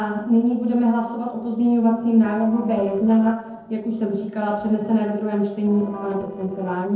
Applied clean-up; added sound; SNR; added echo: neural separator model SepFormer DNS4.